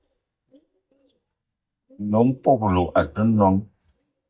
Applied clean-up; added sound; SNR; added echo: neural mask model DeepFilterNet 3.